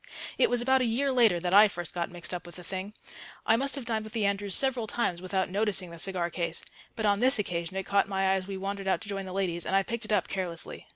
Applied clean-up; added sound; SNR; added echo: none; none; none; none.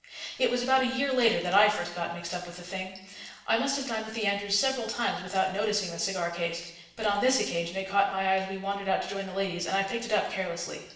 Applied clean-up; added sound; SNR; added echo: none; none; none; reverberation time 0.8 s.